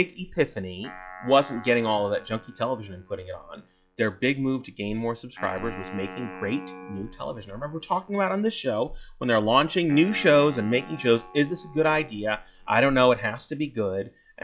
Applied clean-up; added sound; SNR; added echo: classical method log-MMSE.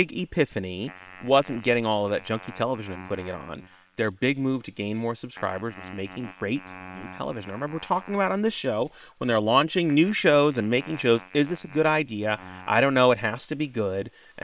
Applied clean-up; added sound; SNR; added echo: neural separator model SepFormer WHAM!.